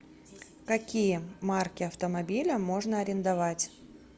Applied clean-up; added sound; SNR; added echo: none; none; none; none.